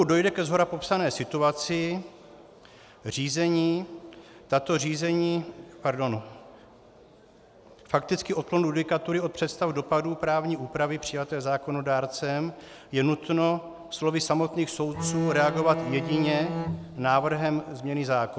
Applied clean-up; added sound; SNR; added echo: none; Bowed string instrument; 6 dB; none.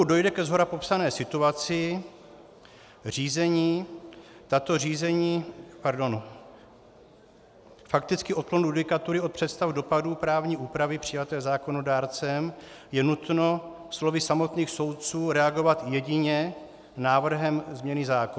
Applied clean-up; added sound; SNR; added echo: none; none; none; none.